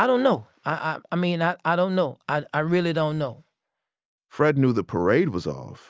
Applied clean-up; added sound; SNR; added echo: none; none; none; none.